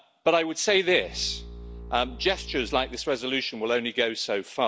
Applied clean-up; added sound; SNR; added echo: none; Bowed string instrument; 15 dB; none.